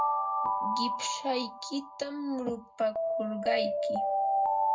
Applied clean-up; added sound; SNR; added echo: none; Alarm; -4 dB; reverberation time 0.3 s.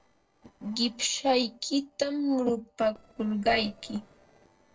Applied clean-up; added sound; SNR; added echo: neural separator model SepFormer DNS4.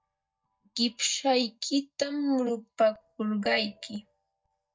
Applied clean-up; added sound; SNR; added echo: neural mask model DeepFilterNet 3.